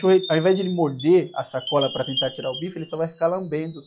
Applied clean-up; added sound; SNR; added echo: classical method log-MMSE.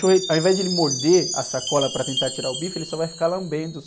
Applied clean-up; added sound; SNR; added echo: none; Chime; 8 dB; none.